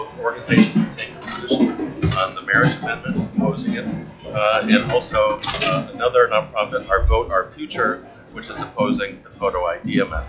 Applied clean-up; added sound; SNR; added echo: classical method log-MMSE.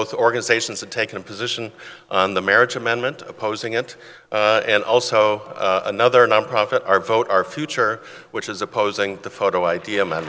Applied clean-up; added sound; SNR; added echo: none; none; none; none.